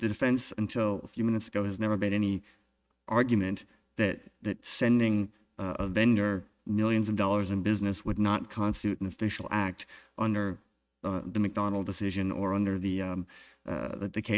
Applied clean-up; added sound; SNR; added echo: neural mask model RNNoise.